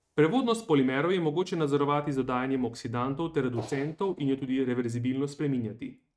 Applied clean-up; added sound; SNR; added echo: neural mask model RNNoise.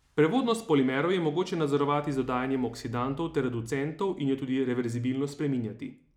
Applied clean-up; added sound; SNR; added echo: none; none; none; none.